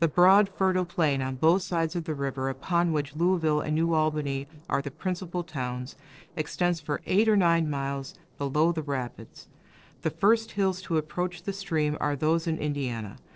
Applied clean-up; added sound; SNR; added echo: neural separator model SepFormer DNS4.